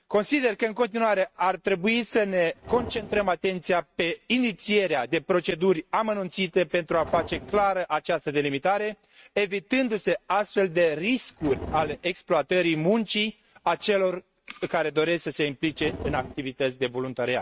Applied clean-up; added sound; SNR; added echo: neural mask model RNNoise.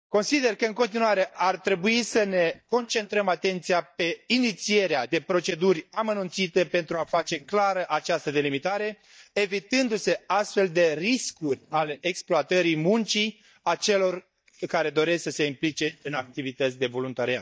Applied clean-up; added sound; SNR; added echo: neural mask model DeepFilterNet 3.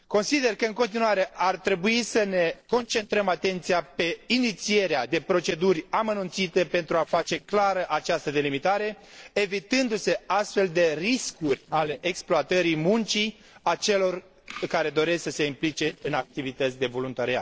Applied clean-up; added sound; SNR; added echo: neural separator model SepFormer DNS4.